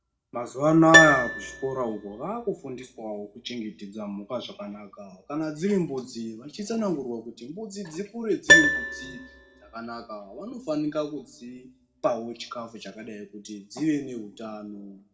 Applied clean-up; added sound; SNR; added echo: none; Piano; 1 dB; reverberation time 0.4 s.